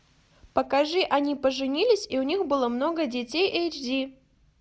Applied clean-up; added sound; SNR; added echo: none; none; none; none.